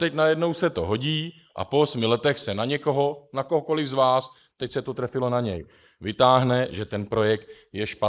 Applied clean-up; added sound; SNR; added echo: neural mask model Resemble Enhance denoiser.